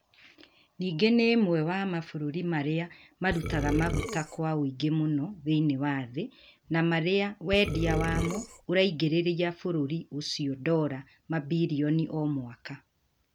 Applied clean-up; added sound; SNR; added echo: none; Burping, eructation; 4 dB; none.